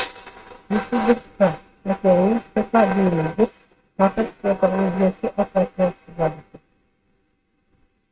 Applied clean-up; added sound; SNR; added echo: neural mask model RNNoise.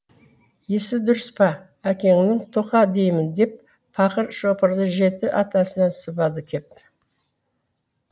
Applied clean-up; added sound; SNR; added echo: none; none; none; none.